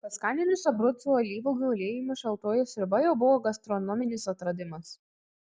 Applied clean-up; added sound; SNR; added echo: none; none; none; none.